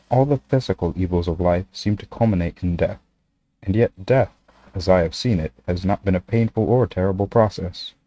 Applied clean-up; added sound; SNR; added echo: neural mask model RNNoise.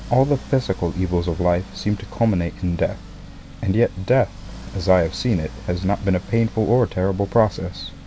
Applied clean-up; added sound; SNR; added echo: none; Accelerating, revving, vroom; 16 dB; none.